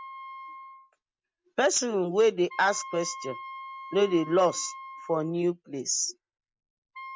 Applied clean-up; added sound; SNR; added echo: none; Wind instrument, woodwind instrument; 15 dB; none.